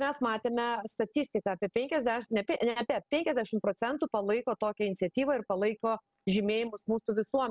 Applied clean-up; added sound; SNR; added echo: none; none; none; none.